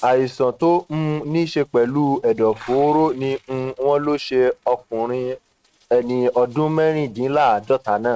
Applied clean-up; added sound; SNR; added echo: neural mask model RNNoise.